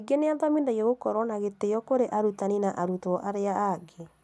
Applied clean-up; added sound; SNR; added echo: none; none; none; none.